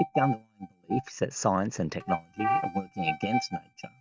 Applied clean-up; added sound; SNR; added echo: neural mask model RNNoise.